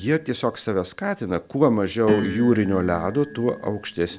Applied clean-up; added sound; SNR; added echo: none; Piano; 11 dB; none.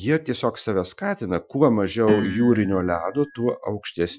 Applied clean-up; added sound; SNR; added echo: classical method Wiener filter.